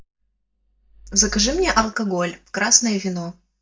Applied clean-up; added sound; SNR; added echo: neural mask model DeepFilterNet 3.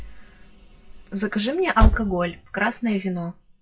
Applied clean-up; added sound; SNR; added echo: classical method WPE with log-MMSE.